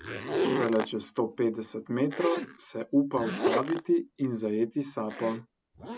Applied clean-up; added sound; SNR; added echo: none; Zipper (clothing); 5 dB; none.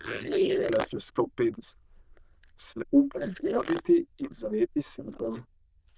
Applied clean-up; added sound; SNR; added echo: neural diffusion model UNIVERSE++.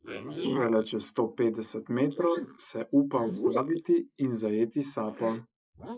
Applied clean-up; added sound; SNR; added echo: neural mask model Resemble Enhance denoiser.